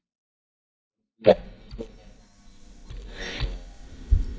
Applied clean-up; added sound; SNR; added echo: neural mask model DeepFilterNet 3.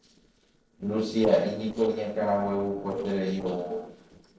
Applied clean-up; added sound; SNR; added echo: neural separator model SepFormer DNS4.